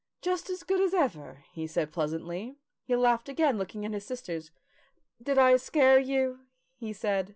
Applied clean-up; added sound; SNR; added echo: none; none; none; none.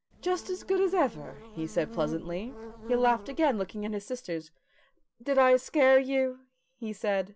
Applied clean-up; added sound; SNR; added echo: none; Buzz; 15 dB; none.